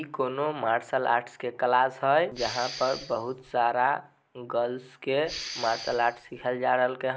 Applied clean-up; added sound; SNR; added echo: none; Respiratory sounds; 12 dB; none.